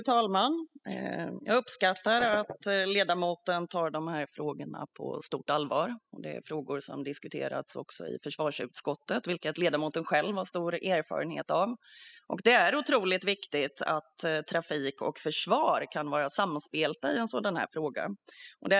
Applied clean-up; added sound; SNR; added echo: classical method spectral subtraction.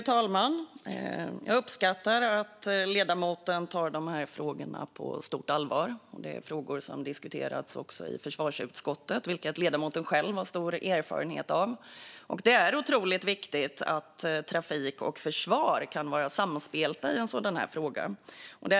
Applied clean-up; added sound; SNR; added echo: none; none; none; none.